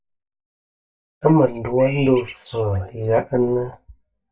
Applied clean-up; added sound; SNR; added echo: neural mask model DeepFilterNet 3.